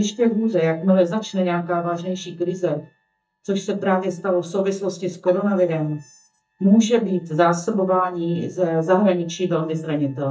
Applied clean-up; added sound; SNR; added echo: neural mask model DeepFilterNet 3.